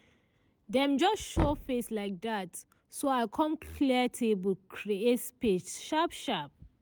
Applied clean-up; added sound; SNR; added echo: none; Knock; 10 dB; none.